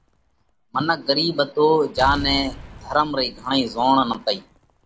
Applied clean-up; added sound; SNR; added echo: none; Explosion; 16 dB; none.